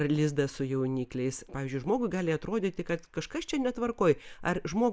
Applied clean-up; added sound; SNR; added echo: none; none; none; none.